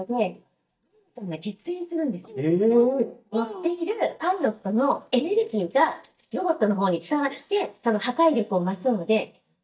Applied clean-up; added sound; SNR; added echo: neural mask model DeepFilterNet 3.